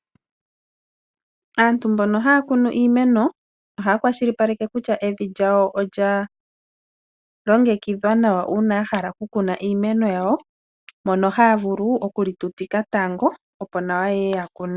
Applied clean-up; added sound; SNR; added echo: none; none; none; none.